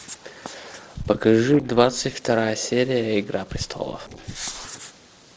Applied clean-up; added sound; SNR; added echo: neural separator model SepFormer DNS4.